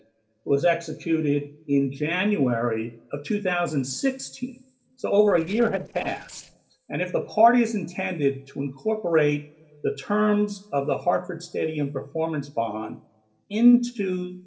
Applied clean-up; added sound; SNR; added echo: neural separator model SepFormer DNS4.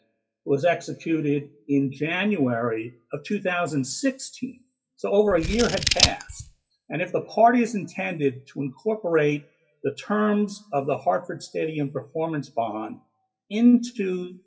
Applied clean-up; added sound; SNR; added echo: classical method WPE with log-MMSE.